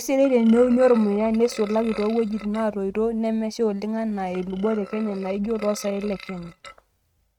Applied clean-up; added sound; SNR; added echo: neural mask model RNNoise.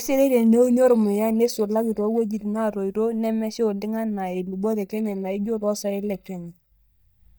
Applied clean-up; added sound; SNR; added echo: neural mask model DeepFilterNet 3.